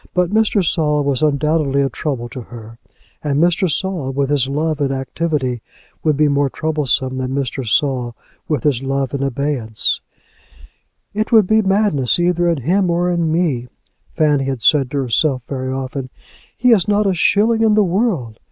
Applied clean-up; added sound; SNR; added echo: none; none; none; none.